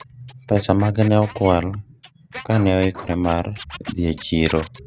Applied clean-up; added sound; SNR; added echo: neural mask model RNNoise.